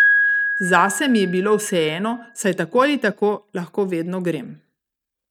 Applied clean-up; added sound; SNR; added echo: neural mask model RNNoise.